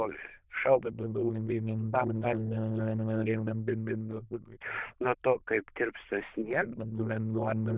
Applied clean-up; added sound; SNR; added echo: neural diffusion model UNIVERSE++.